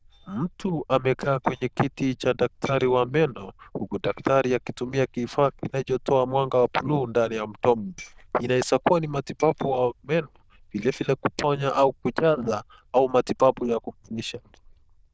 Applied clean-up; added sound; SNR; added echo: neural diffusion model UNIVERSE++.